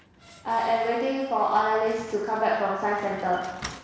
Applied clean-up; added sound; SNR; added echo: none; Slam; 19 dB; reverberation time 1.1 s.